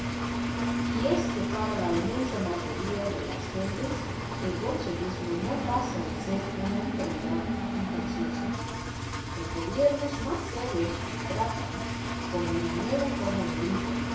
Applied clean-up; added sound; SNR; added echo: none; Engine; -1 dB; reverberation time 0.7 s.